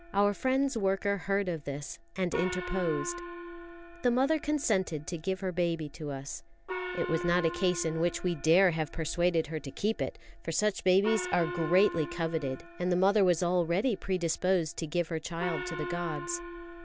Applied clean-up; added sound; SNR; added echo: none; Gong; 12 dB; none.